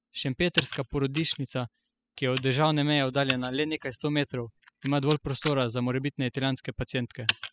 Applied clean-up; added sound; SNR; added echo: classical method spectral subtraction.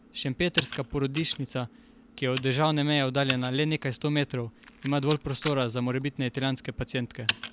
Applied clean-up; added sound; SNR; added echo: none; Rattle + Computer keyboard; 11 dB; none.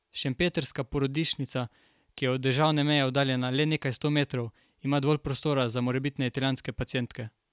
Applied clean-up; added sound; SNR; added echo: none; none; none; none.